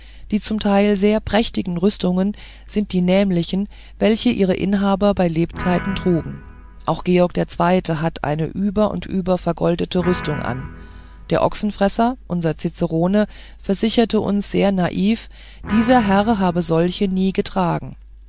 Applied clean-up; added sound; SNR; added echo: none; Guitar; 14 dB; none.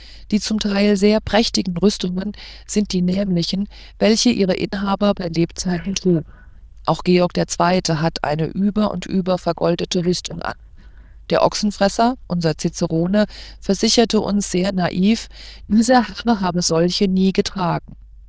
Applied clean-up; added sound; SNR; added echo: neural diffusion model UNIVERSE++.